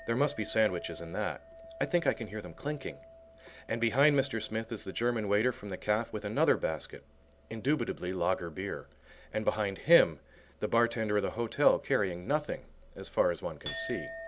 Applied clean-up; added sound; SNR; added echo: none; Chink, clink; 19 dB; none.